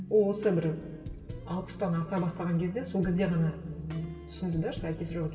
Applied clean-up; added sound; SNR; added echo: none; none; none; reverberation time 2.7 s.